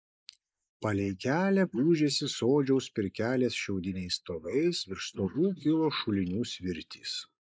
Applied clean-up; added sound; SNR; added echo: neural mask model Resemble Enhance denoiser.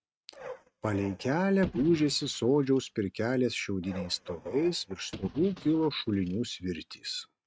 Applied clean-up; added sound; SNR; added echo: neural mask model RNNoise.